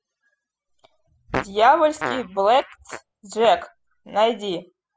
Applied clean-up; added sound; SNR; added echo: classical method spectral subtraction.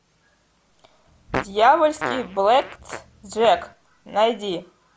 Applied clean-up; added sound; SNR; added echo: none; Fart; 12 dB; none.